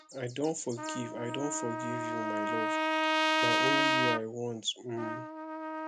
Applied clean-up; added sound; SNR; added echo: none; Trumpet; -5 dB; none.